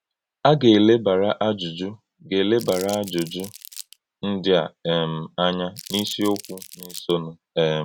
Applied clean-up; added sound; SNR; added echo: none; Crumpling, crinkling; 17 dB; none.